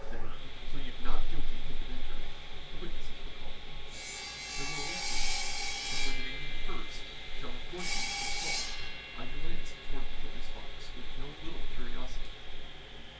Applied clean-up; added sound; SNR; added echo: none; Sawing; 14 dB; reverberation time 0.1 s.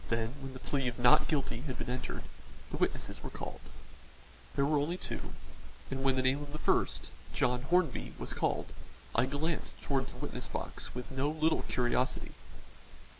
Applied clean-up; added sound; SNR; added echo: none; none; none; none.